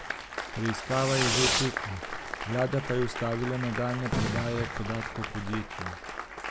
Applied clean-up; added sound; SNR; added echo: none; Fireworks + Applause; 2 dB; none.